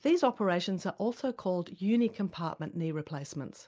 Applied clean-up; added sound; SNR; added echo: none; none; none; none.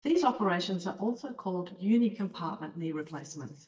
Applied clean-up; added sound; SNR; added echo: neural mask model DeepFilterNet 3.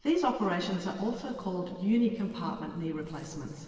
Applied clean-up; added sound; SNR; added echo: neural separator model SepFormer DNS4.